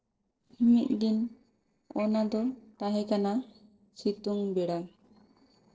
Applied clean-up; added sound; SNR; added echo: neural separator model SepFormer DNS4.